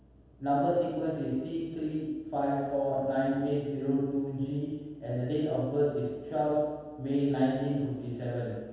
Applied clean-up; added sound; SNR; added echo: none; none; none; reverberation time 1.2 s.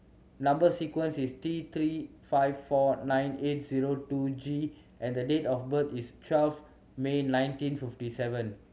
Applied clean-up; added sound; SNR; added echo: none; none; none; none.